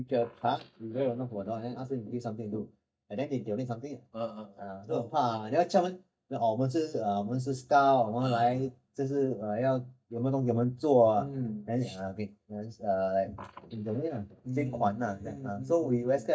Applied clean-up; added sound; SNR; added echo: neural mask model DeepFilterNet 3.